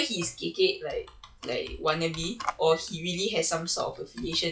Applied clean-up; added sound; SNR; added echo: classical method log-MMSE.